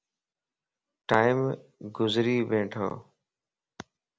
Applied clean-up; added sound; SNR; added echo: none; none; none; none.